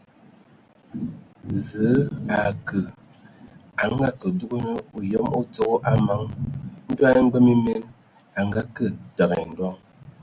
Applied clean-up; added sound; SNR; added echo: none; none; none; none.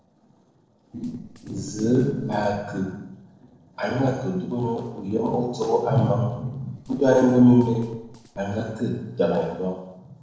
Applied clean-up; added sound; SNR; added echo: neural separator model SepFormer DNS4.